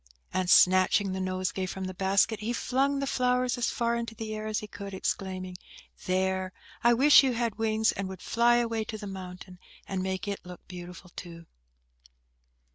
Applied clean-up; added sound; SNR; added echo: none; none; none; none.